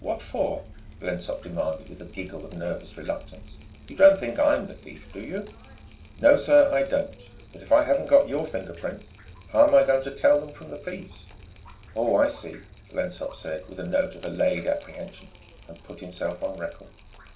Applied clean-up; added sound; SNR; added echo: none; Drip; 20 dB; reverberation time 0.3 s.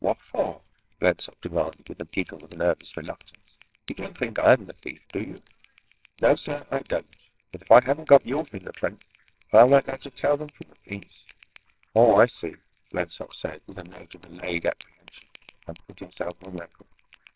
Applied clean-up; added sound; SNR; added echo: neural separator model SepFormer WHAMR!.